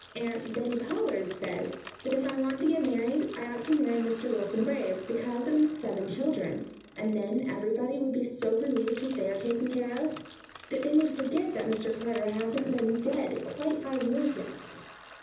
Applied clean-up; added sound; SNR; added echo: none; Bicycle; 17 dB; reverberation time 0.8 s.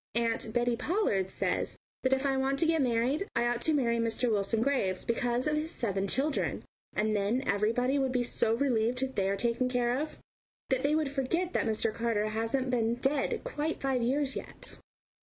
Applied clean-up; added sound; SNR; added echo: none; none; none; none.